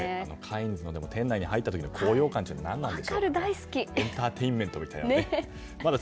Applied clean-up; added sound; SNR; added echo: none; none; none; none.